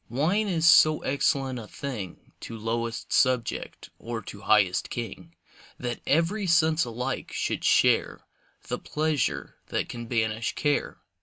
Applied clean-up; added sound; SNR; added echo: none; none; none; none.